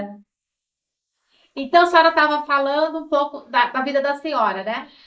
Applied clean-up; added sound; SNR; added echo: neural mask model Resemble Enhance denoiser.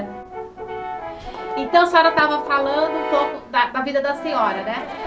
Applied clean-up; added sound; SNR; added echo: none; Brass instrument; 9 dB; none.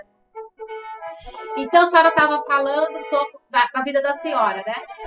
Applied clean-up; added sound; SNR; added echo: classical method spectral subtraction.